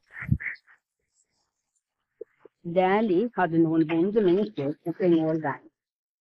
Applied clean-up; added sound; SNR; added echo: neural mask model Resemble Enhance denoiser.